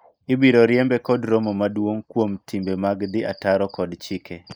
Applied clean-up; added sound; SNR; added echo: neural mask model Resemble Enhance denoiser.